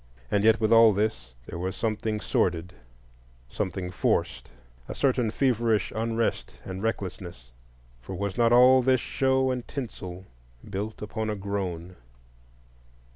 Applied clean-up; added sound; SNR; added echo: none; none; none; none.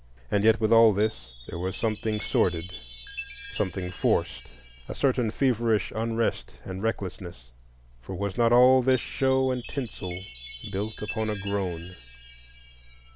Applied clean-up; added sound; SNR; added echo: none; Chime; 18 dB; none.